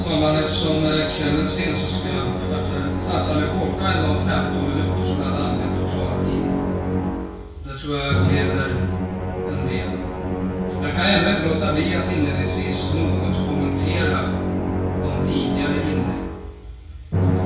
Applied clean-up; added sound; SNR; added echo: none; Musical instrument; -2 dB; reverberation time 0.6 s.